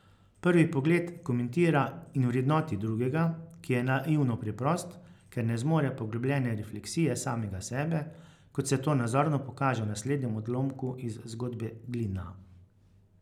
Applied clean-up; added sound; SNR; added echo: none; none; none; none.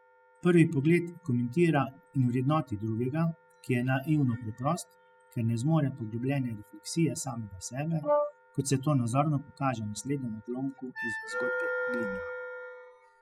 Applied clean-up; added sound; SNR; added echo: classical method spectral subtraction.